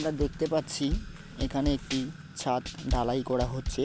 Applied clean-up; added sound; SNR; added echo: none; Drum / Drum kit; 5 dB; none.